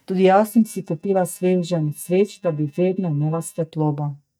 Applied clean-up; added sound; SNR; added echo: neural mask model DeepFilterNet 3.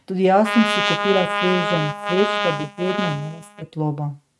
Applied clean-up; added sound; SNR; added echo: neural mask model RNNoise.